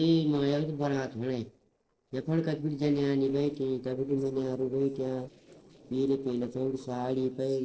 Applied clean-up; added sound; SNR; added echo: neural separator model SepFormer DNS4.